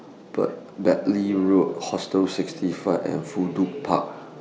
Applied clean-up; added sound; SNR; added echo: none; none; none; none.